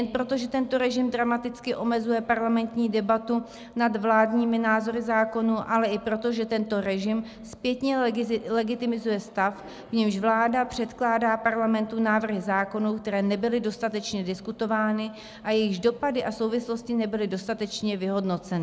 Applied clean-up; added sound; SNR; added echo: none; none; none; none.